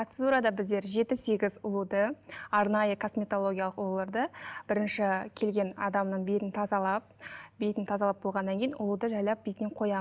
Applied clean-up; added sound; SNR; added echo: none; none; none; none.